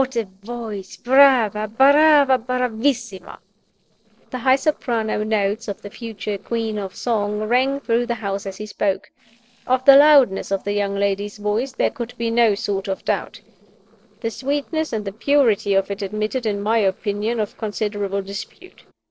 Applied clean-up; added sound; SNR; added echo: neural separator model SepFormer DNS4.